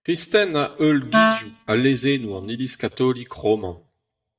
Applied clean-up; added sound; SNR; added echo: neural mask model DeepFilterNet 3.